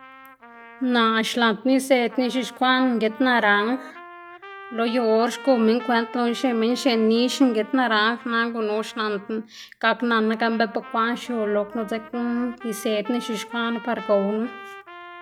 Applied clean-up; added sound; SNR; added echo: none; Trumpet; 18 dB; none.